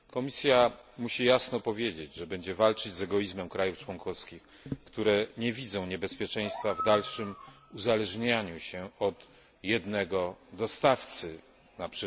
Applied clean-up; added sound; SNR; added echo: none; Animal; 11 dB; none.